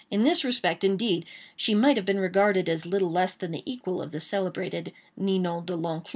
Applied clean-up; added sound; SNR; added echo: none; none; none; none.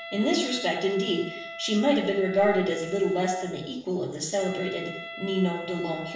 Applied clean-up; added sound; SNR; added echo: none; Wind instrument, woodwind instrument; 13 dB; reverberation time 0.7 s.